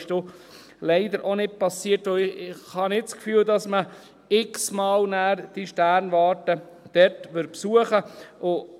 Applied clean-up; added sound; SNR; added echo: none; none; none; none.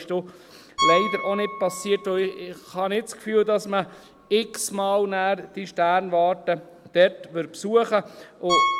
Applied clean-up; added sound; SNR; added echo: none; Piano; 7 dB; none.